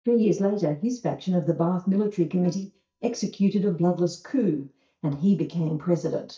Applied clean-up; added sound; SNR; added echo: neural mask model DeepFilterNet 3.